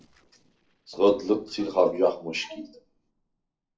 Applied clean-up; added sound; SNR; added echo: neural separator model SepFormer DNS4.